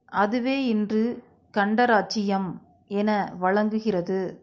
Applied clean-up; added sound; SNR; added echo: none; none; none; none.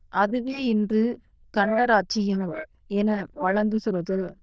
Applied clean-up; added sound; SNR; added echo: neural diffusion model UNIVERSE++.